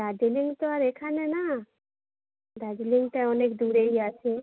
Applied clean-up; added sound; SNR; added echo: none; none; none; none.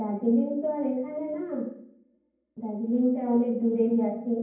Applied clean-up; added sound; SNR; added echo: none; none; none; reverberation time 0.9 s.